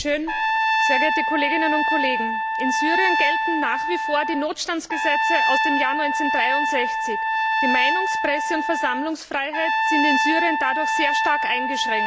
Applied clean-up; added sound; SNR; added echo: none; Trumpet; -4 dB; none.